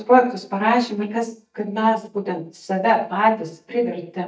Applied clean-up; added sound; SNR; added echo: neural mask model DeepFilterNet 3.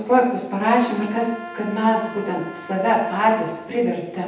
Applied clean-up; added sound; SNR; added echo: none; Trumpet; 17 dB; reverberation time 0.8 s.